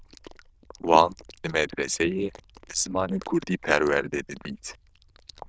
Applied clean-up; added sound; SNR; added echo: neural diffusion model UNIVERSE++.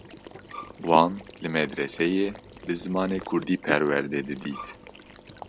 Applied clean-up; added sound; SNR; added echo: none; Water / Liquid + Bowed string instrument; 17 dB; none.